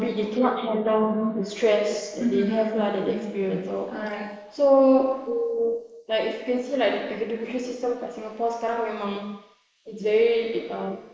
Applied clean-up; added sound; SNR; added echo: neural mask model Resemble Enhance denoiser.